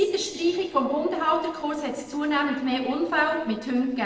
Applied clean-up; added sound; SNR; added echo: neural separator model SepFormer DNS4.